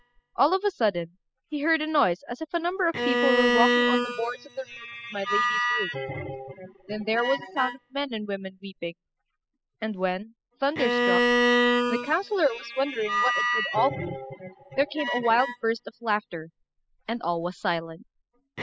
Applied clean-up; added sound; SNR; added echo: classical method spectral subtraction.